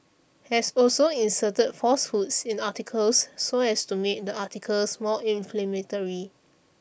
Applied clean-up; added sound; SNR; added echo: none; none; none; none.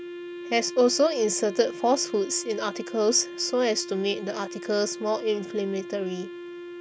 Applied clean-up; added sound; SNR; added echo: none; Wind instrument, woodwind instrument; 12 dB; none.